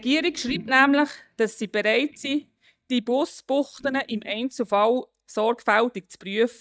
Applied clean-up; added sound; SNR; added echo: neural mask model DeepFilterNet 3.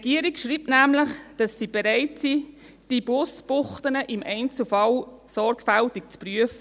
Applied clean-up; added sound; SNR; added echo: none; none; none; none.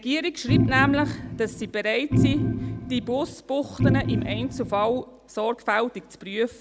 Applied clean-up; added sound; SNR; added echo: none; Organ; -2 dB; none.